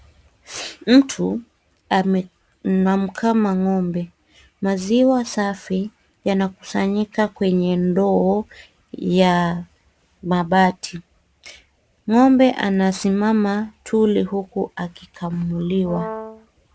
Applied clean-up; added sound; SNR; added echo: none; Brass instrument; 12 dB; none.